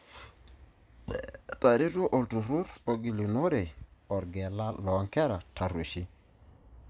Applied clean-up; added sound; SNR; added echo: none; none; none; none.